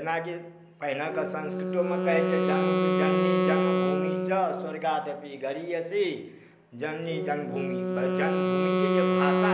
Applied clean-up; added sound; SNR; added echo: none; Wind instrument, woodwind instrument; -3 dB; none.